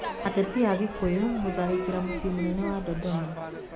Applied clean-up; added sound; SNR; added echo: none; Crowd / Fireworks; 6 dB; reverberation time 0.3 s.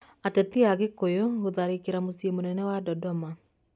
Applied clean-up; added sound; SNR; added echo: none; none; none; none.